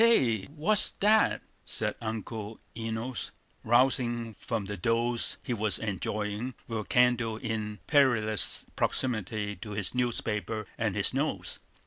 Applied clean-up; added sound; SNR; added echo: none; none; none; none.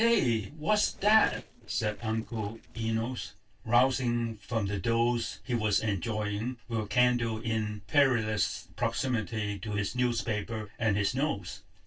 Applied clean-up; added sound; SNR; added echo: neural separator model SepFormer DNS4.